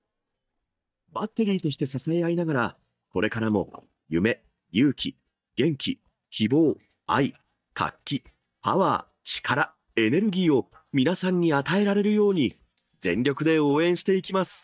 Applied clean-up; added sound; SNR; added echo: neural mask model DeepFilterNet 3.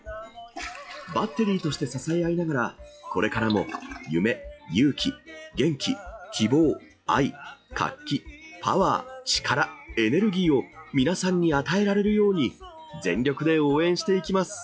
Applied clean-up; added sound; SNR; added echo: classical method log-MMSE.